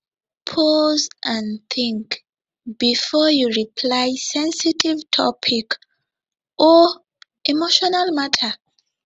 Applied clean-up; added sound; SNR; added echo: none; none; none; none.